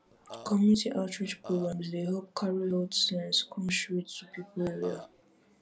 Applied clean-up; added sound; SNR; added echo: none; Burping, eructation; 17 dB; none.